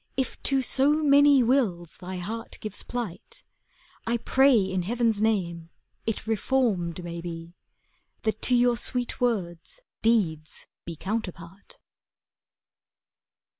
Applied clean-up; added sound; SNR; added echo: none; none; none; none.